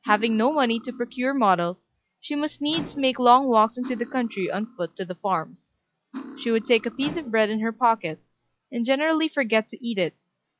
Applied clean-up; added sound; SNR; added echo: classical method log-MMSE.